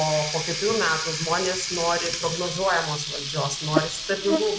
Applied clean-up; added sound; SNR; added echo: none; Water tap, faucet + Buzz; 3 dB; none.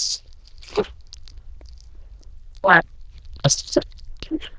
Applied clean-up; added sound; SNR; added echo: neural diffusion model UNIVERSE++.